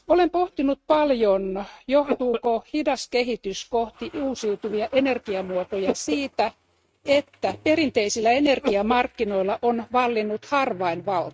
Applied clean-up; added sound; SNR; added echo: neural mask model RNNoise.